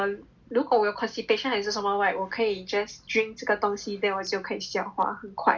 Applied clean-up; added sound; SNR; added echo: none; none; none; none.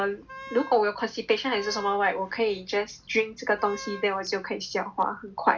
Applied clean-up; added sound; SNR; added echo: none; Wind instrument, woodwind instrument; 16 dB; none.